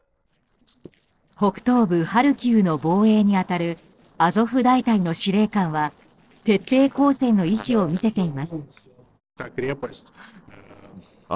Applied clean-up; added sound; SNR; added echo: neural separator model SepFormer DNS4.